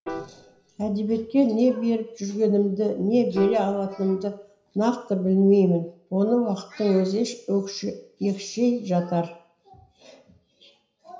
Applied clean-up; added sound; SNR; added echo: none; Piano; 18 dB; reverberation time 0.5 s.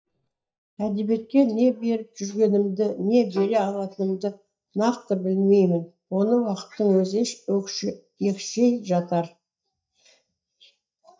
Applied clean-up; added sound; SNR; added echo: neural mask model DeepFilterNet 3.